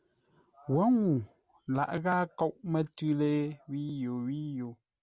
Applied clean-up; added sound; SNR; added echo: none; none; none; none.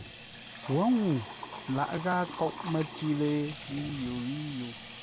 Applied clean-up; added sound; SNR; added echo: none; Sink (filling or washing) / Water tap, faucet; 10 dB; none.